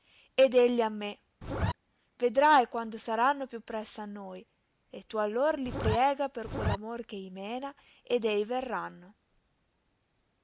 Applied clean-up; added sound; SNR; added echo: none; Zipper (clothing); 0 dB; none.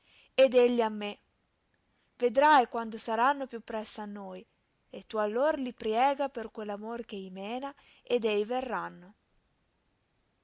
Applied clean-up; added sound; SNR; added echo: none; none; none; none.